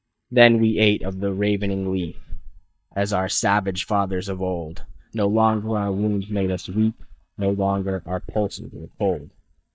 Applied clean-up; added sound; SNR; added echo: neural mask model DeepFilterNet 3.